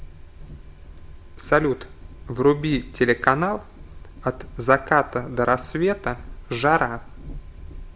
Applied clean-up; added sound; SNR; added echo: none; Train; 15 dB; none.